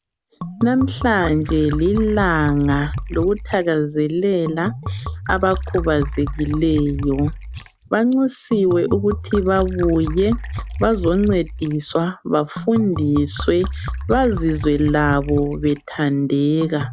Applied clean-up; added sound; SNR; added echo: none; Liquid; 8 dB; none.